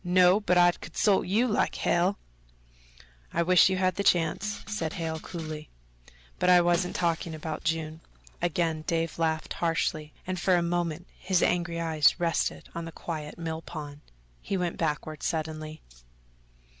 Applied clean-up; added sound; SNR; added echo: none; Rattle (instrument) + Shatter; 17 dB; none.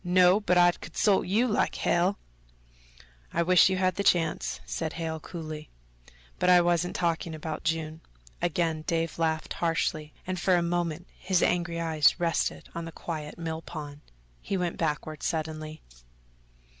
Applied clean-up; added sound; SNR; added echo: none; none; none; none.